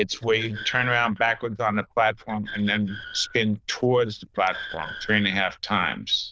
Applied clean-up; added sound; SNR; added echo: neural diffusion model UNIVERSE++.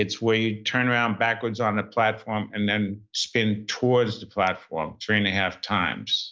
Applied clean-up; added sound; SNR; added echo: none; none; none; none.